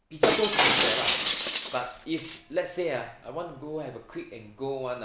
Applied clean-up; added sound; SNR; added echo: none; Shatter; -2 dB; none.